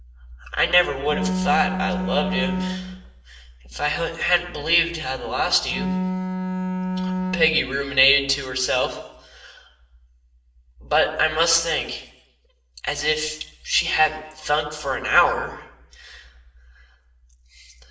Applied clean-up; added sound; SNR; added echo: none; Bowed string instrument; 1 dB; reverberation time 0.8 s.